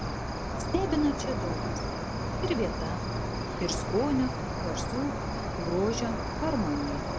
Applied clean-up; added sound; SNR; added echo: none; Cricket; -1 dB; none.